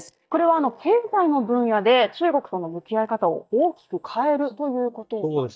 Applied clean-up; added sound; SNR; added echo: neural mask model DeepFilterNet 3.